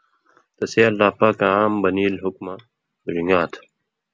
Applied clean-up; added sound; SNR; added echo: none; none; none; none.